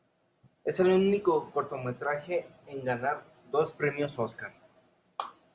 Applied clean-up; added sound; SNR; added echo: none; none; none; none.